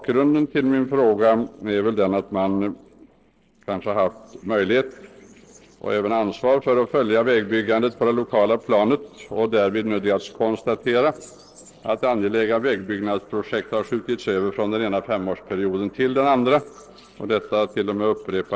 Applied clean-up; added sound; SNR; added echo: neural separator model SepFormer DNS4.